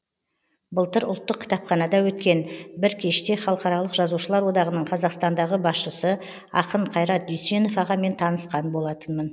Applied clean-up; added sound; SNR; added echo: none; none; none; none.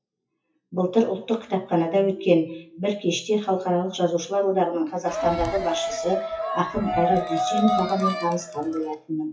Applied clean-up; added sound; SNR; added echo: classical method WPE with log-MMSE.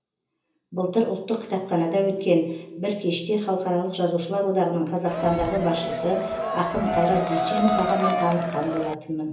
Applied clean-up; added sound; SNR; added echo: none; Crowd; 2 dB; reverberation time 0.7 s.